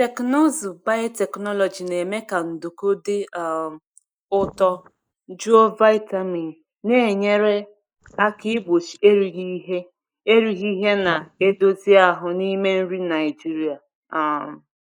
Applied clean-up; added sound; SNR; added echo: neural mask model DeepFilterNet 3.